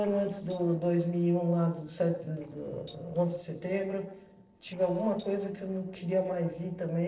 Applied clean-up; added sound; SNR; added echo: neural separator model SepFormer DNS4.